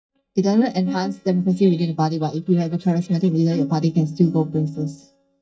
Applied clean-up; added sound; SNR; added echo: neural mask model DeepFilterNet 3.